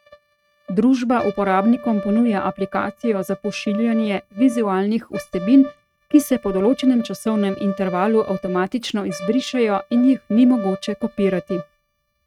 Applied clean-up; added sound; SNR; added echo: neural mask model RNNoise.